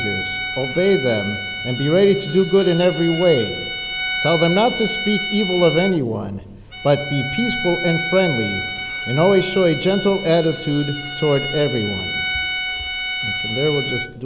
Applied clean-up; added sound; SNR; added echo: none; Bowed string instrument; 6 dB; none.